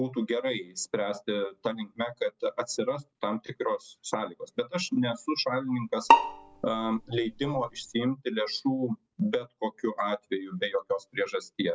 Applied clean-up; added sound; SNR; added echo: none; Bowed string instrument; -3 dB; none.